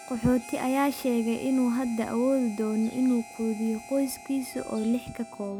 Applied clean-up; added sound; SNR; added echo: none; Harmonica; 17 dB; none.